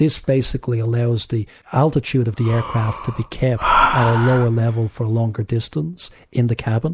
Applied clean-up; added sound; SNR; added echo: none; Breathing; 4 dB; none.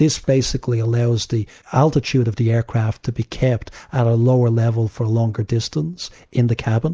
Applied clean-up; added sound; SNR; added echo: none; none; none; none.